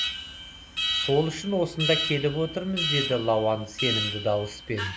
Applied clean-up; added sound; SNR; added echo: none; Alarm; 4 dB; none.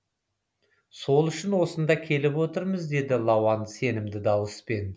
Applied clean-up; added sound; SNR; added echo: none; none; none; none.